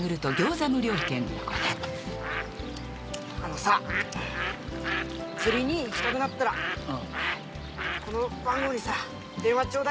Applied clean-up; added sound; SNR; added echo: none; Bird; 6 dB; none.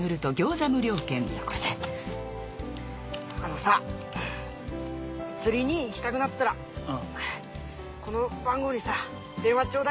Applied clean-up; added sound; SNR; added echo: none; none; none; none.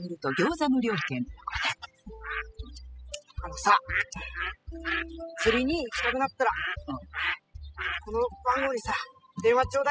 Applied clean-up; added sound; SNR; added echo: classical method spectral subtraction.